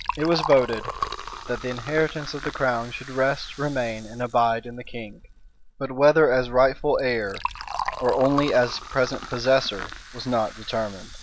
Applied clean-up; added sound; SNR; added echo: none; Liquid; 11 dB; none.